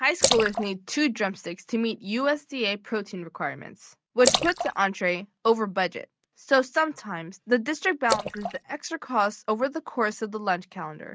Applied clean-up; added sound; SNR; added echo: neural mask model RNNoise.